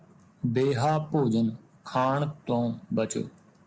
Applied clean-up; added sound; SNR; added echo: none; none; none; none.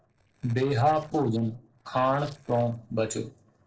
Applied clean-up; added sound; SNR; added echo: neural separator model SepFormer DNS4.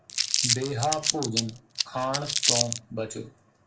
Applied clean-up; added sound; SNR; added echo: none; Crumpling, crinkling; -4 dB; reverberation time 0.2 s.